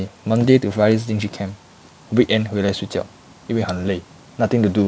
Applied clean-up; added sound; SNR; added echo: none; none; none; none.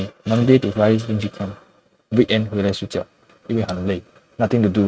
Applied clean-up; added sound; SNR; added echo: neural mask model RNNoise.